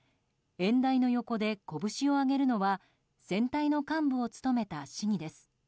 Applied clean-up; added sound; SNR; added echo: none; none; none; none.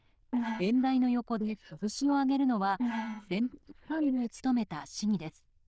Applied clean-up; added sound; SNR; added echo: neural diffusion model UNIVERSE++.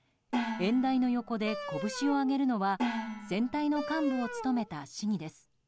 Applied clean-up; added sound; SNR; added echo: none; Gong + Wind instrument, woodwind instrument; 7 dB; none.